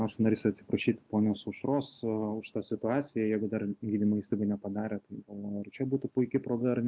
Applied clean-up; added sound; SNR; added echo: none; none; none; none.